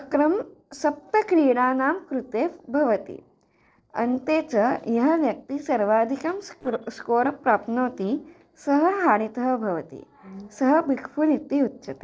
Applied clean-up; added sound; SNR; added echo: neural separator model SepFormer DNS4.